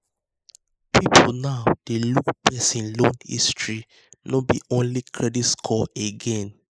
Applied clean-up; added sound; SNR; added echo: neural mask model Resemble Enhance denoiser.